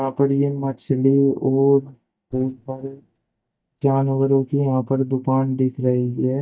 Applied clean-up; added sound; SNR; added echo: neural mask model DeepFilterNet 3.